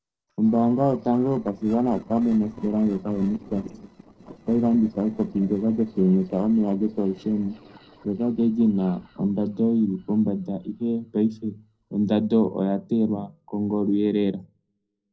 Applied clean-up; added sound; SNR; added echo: neural separator model SepFormer DNS4.